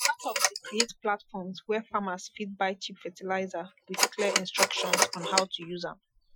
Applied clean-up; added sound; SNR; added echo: classical method Wiener filter.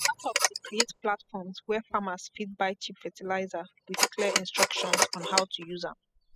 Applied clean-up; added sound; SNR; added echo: classical method spectral subtraction.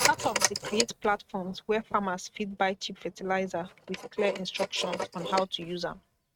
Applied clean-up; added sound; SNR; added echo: neural mask model RNNoise.